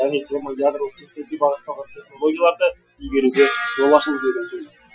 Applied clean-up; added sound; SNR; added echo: classical method Wiener filter.